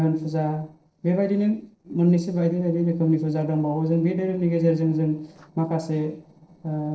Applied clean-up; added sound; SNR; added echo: neural separator model SepFormer DNS4.